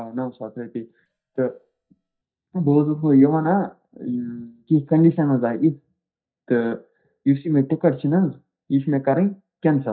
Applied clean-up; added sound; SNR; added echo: neural mask model DeepFilterNet 3.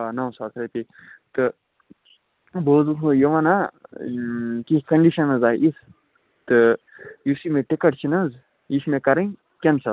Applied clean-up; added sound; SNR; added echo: none; none; none; none.